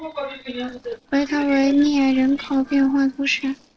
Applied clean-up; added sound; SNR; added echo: neural separator model SepFormer DNS4.